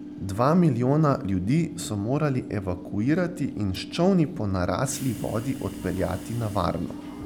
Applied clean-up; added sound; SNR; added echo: none; Subway, metro, underground / Train; 13 dB; none.